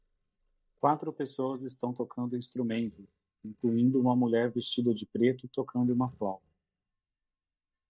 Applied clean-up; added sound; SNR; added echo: neural mask model DeepFilterNet 3.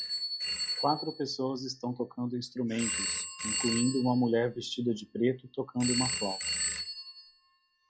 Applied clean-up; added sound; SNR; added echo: classical method log-MMSE.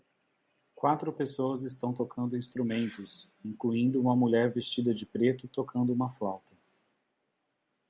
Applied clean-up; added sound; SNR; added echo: none; none; none; none.